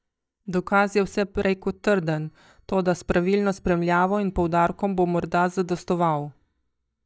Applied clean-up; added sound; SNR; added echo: neural mask model DeepFilterNet 3.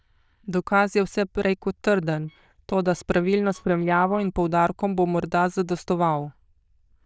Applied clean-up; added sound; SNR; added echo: neural diffusion model UNIVERSE++.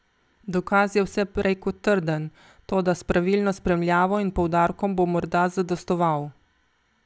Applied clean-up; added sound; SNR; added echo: none; none; none; none.